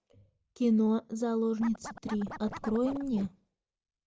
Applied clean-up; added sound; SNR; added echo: none; Scratching (performance technique); 12 dB; none.